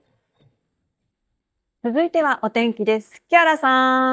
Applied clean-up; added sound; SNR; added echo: neural mask model DeepFilterNet 3.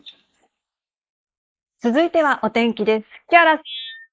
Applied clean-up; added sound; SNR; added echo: neural mask model Resemble Enhance denoiser.